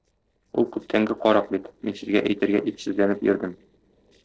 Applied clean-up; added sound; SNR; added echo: neural separator model SepFormer DNS4.